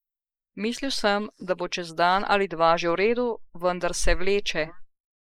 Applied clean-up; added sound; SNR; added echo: neural mask model Resemble Enhance denoiser.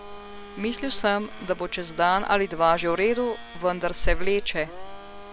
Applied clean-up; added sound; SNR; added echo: none; Domestic sounds, home sounds; 18 dB; none.